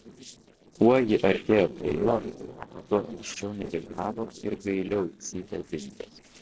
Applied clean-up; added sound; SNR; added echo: neural separator model SepFormer DNS4.